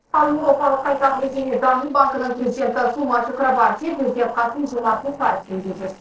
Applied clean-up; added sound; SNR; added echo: neural separator model SepFormer DNS4.